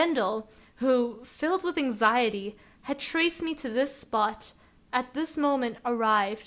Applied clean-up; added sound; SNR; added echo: none; none; none; none.